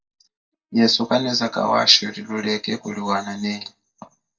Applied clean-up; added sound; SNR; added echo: neural mask model DeepFilterNet 3.